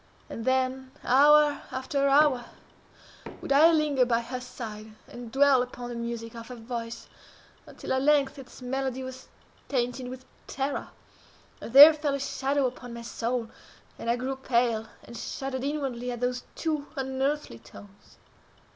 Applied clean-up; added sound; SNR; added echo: none; Knock; 18 dB; none.